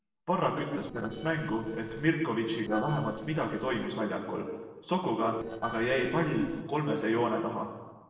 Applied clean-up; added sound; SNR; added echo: neural separator model SepFormer DNS4.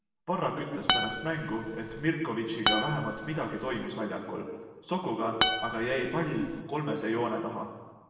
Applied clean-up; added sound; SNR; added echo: none; Acoustic guitar; -1 dB; reverberation time 1.3 s.